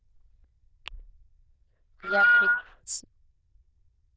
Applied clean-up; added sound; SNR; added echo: neural diffusion model UNIVERSE++.